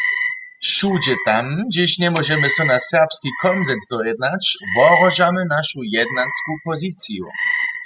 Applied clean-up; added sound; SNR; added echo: classical method spectral subtraction.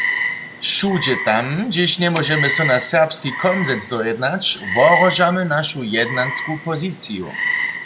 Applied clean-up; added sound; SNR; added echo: none; Frog; 6 dB; none.